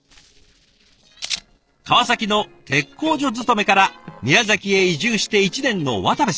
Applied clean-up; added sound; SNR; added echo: neural separator model SepFormer DNS4.